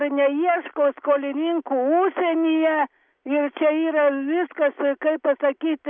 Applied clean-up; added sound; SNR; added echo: none; none; none; none.